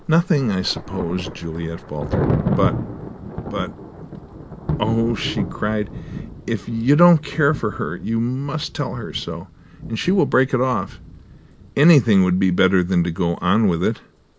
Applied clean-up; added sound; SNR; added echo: none; Thunder; 9 dB; none.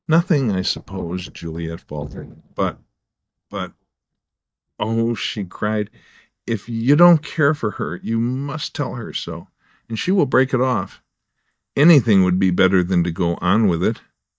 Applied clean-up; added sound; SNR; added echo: neural mask model DeepFilterNet 3.